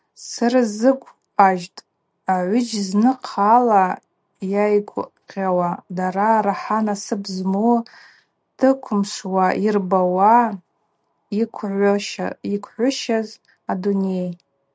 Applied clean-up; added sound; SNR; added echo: none; none; none; none.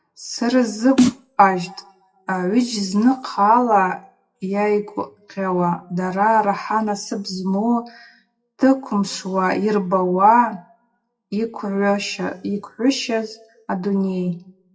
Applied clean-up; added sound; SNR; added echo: classical method WPE with log-MMSE.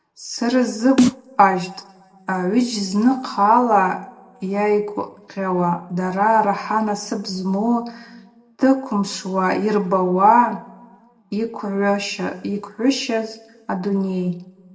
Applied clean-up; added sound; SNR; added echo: none; Snare drum; -1 dB; reverberation time 0.6 s.